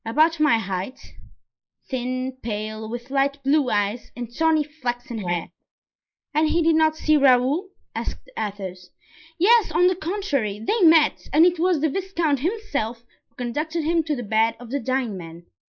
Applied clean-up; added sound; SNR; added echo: neural mask model Resemble Enhance denoiser.